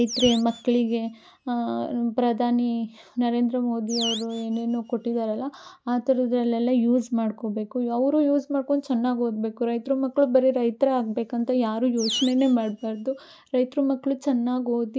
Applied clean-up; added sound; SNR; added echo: none; Animal; 14 dB; none.